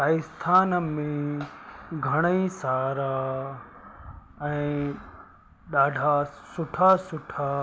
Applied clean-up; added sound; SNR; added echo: none; none; none; none.